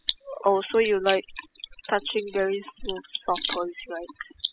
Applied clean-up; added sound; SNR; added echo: classical method spectral subtraction.